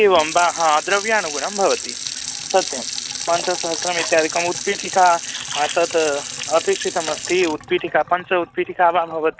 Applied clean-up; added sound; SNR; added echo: none; Sink (filling or washing) / Water tap, faucet; 9 dB; none.